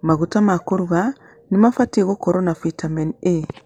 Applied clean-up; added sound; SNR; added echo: none; none; none; none.